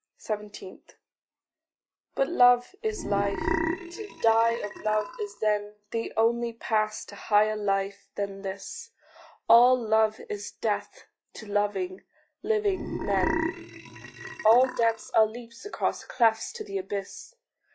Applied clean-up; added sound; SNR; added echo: classical method log-MMSE.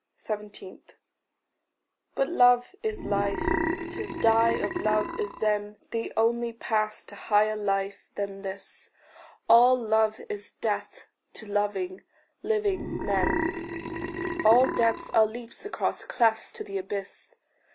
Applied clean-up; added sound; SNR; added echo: none; Burping, eructation; 3 dB; none.